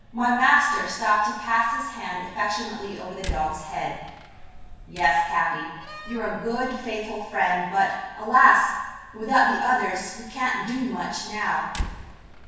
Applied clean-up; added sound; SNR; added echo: none; Slam; 15 dB; reverberation time 1.1 s.